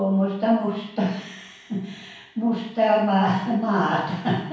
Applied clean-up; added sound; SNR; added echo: none; none; none; reverberation time 0.6 s.